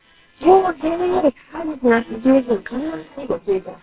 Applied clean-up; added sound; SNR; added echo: neural separator model SepFormer WHAMR!.